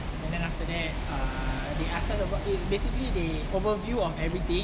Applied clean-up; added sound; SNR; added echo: none; none; none; none.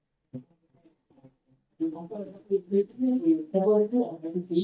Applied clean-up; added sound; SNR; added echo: neural mask model DeepFilterNet 3.